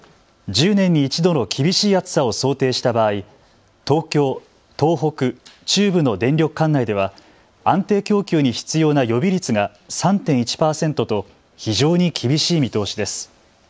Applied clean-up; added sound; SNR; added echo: none; none; none; none.